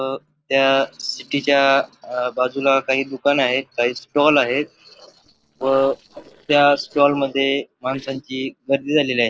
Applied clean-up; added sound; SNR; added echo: neural separator model SepFormer DNS4.